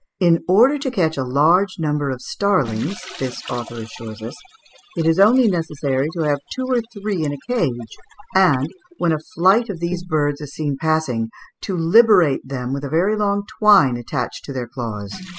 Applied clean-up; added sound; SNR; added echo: classical method spectral subtraction.